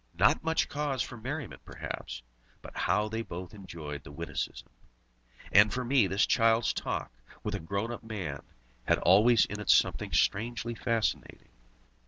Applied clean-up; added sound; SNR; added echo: none; none; none; none.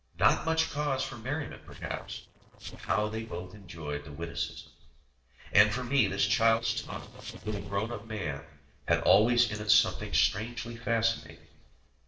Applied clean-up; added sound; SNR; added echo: neural separator model SepFormer DNS4.